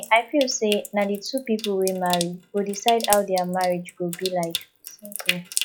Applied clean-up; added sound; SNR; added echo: classical method log-MMSE.